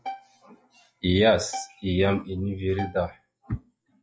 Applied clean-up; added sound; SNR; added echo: classical method log-MMSE.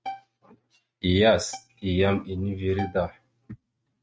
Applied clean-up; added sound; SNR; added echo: neural mask model RNNoise.